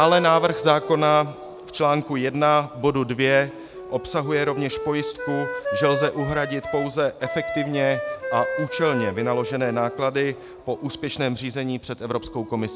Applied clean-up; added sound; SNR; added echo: none; Wind instrument, woodwind instrument; 9 dB; none.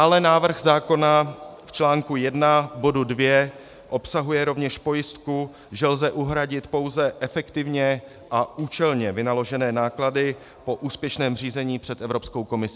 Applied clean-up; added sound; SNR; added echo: none; none; none; none.